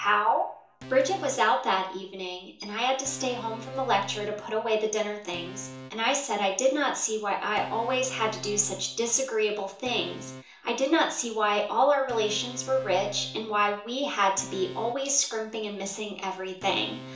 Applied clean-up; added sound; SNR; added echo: none; Organ; 17 dB; reverberation time 0.7 s.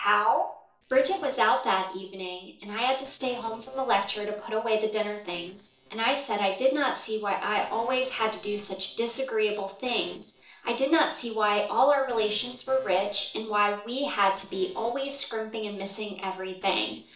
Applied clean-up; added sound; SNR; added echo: neural separator model SepFormer DNS4.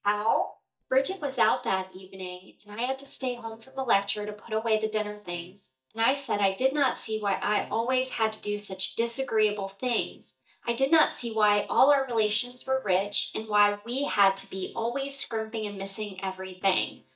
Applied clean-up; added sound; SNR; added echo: neural mask model DeepFilterNet 3.